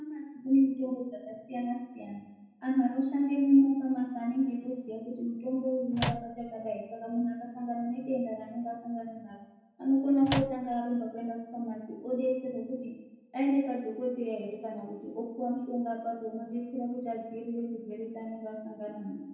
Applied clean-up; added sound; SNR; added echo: none; Microwave oven; 3 dB; reverberation time 0.9 s.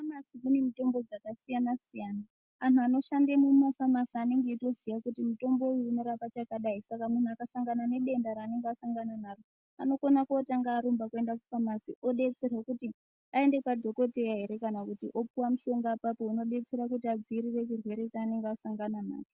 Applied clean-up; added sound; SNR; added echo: none; none; none; none.